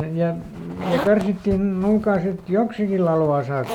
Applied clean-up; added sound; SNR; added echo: none; Zipper (clothing); 12 dB; none.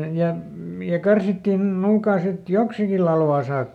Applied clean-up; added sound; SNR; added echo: none; none; none; none.